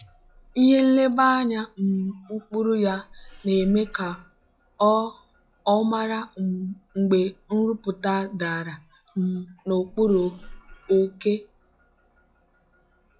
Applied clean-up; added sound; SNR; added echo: classical method log-MMSE.